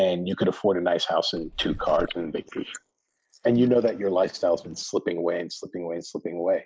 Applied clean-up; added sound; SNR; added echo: neural mask model Resemble Enhance denoiser.